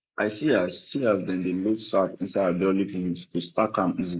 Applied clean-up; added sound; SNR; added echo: neural mask model Resemble Enhance denoiser.